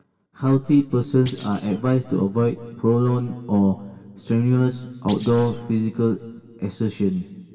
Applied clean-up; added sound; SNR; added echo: none; Thump, thud; 18 dB; reverberation time 2.0 s.